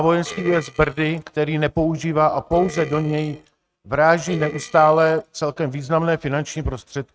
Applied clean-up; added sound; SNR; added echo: neural mask model RNNoise.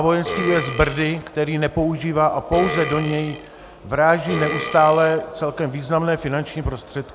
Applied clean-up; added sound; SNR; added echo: none; Burping, eructation; 10 dB; none.